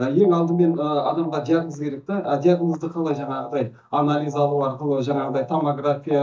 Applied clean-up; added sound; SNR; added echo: neural mask model DeepFilterNet 3.